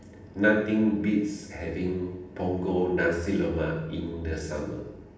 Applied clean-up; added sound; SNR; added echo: none; none; none; reverberation time 0.8 s.